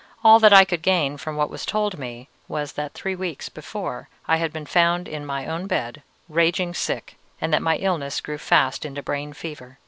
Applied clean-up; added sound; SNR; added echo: none; none; none; none.